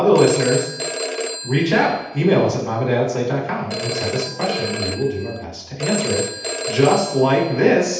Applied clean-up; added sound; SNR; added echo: none; Telephone; 8 dB; reverberation time 0.8 s.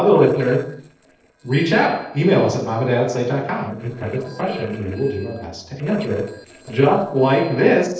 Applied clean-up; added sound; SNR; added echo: neural separator model SepFormer DNS4.